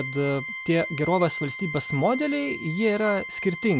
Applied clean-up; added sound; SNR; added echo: none; Organ; 9 dB; none.